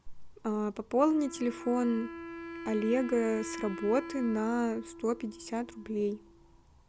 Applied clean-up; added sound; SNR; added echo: none; Wind instrument, woodwind instrument; 12 dB; none.